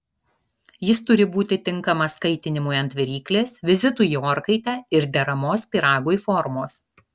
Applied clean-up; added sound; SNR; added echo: none; none; none; none.